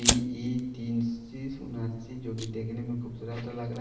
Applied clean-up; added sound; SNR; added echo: none; Fire; 3 dB; reverberation time 1.0 s.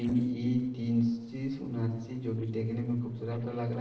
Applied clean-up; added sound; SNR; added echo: neural separator model SepFormer DNS4.